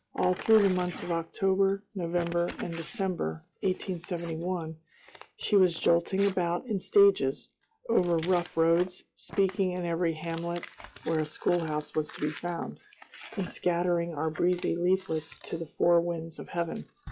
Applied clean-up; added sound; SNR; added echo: classical method log-MMSE.